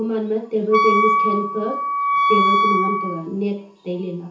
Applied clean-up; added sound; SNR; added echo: none; Wind instrument, woodwind instrument; -4 dB; reverberation time 0.7 s.